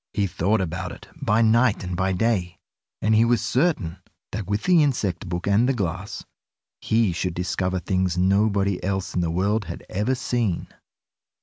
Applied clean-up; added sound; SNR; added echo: none; none; none; none.